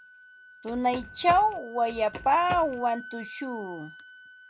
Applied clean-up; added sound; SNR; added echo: none; Run + Wind instrument, woodwind instrument; 15 dB; none.